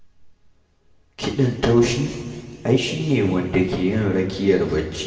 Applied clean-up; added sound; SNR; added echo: none; none; none; reverberation time 1.9 s.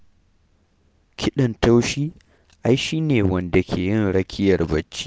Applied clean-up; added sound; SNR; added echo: none; none; none; none.